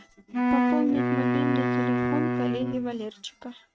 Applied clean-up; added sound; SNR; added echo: neural mask model RNNoise.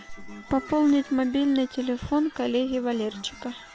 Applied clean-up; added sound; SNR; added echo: none; none; none; none.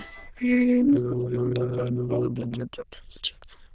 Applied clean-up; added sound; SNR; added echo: neural diffusion model UNIVERSE++.